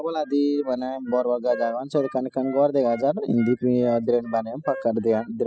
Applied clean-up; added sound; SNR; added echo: classical method spectral subtraction.